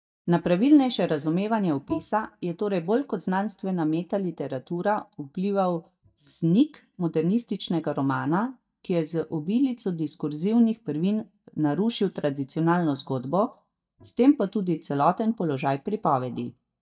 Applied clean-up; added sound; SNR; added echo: neural mask model DeepFilterNet 3.